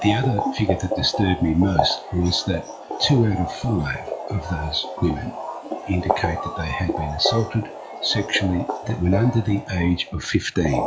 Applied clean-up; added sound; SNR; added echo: classical method log-MMSE.